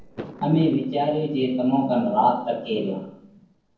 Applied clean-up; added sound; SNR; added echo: neural separator model SepFormer DNS4.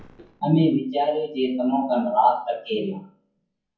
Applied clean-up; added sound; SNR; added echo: classical method WPE with log-MMSE.